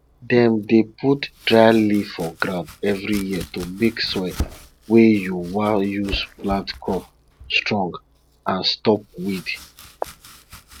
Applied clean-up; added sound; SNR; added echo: none; Domestic sounds, home sounds; 17 dB; none.